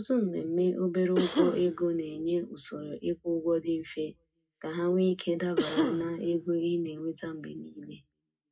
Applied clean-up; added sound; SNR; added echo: none; Cough; 3 dB; reverberation time 0.2 s.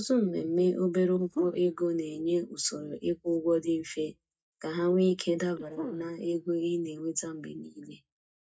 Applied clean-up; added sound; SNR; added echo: neural mask model DeepFilterNet 3.